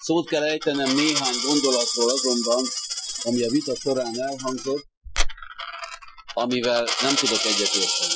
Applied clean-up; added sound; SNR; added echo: classical method Wiener filter.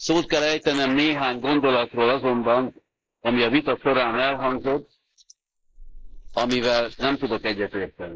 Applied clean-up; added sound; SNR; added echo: neural mask model Resemble Enhance denoiser.